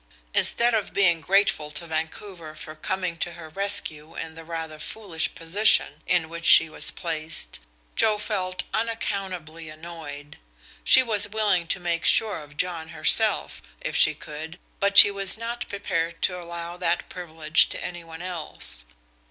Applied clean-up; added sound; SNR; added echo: none; none; none; none.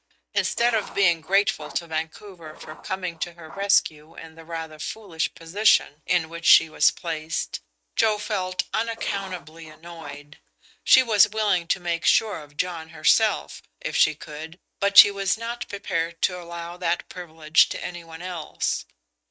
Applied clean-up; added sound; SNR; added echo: neural mask model RNNoise.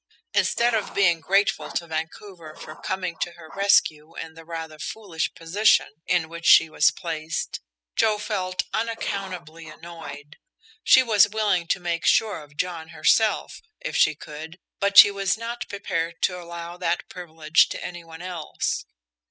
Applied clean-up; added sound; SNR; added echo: classical method spectral subtraction.